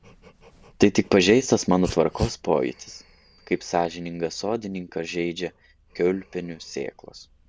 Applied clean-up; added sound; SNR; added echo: none; Dog; 17 dB; none.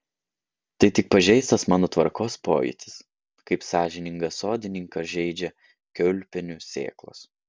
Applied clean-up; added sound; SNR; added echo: none; none; none; none.